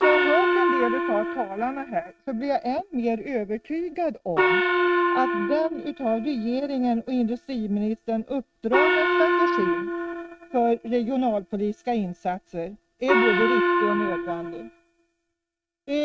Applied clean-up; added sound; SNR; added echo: neural mask model RNNoise.